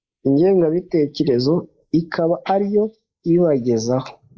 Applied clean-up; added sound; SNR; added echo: neural mask model Resemble Enhance denoiser.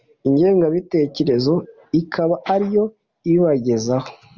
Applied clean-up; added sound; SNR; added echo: none; none; none; none.